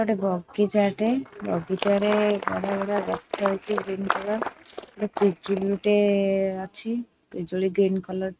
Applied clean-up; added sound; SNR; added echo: neural mask model RNNoise.